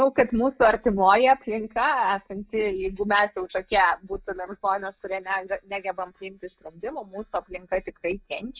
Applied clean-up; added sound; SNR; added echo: neural mask model DeepFilterNet 3.